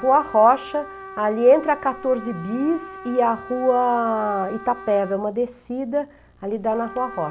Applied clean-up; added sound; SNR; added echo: none; Trumpet; 17 dB; none.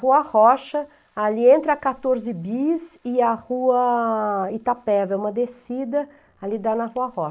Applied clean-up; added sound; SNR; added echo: neural mask model Resemble Enhance denoiser.